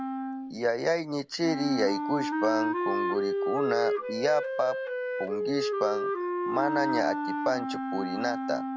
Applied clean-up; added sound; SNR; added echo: none; Wind instrument, woodwind instrument; 0 dB; none.